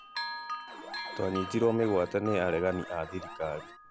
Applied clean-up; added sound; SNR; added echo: none; Alarm + Bell; 9 dB; none.